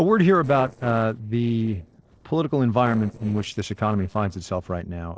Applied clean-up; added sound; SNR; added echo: neural separator model SepFormer DNS4.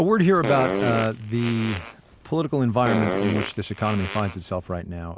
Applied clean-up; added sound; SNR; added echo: none; Fart; 6 dB; none.